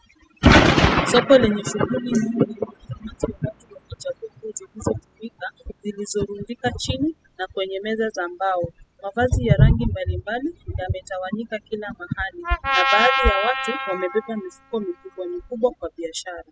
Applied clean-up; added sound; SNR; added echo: classical method spectral subtraction.